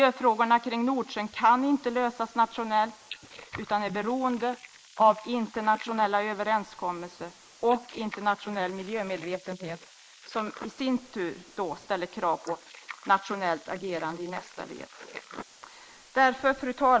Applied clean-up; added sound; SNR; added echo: neural mask model Resemble Enhance denoiser.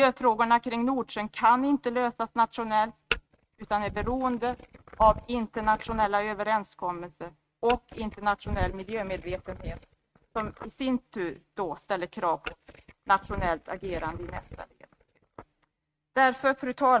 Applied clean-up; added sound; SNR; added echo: neural mask model RNNoise.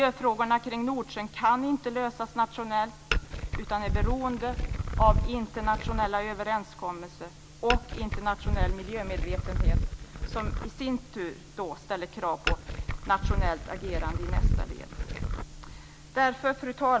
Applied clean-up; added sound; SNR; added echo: none; Glass; -1 dB; none.